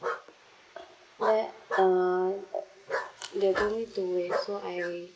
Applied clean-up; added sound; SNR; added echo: neural mask model Resemble Enhance denoiser.